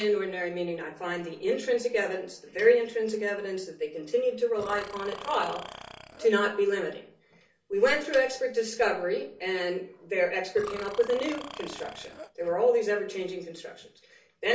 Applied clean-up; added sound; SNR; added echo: none; Burping, eructation; 14 dB; reverberation time 0.3 s.